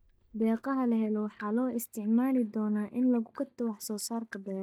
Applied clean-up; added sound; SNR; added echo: neural mask model DeepFilterNet 3.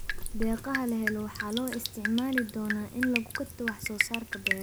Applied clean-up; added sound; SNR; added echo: none; Drip; 2 dB; none.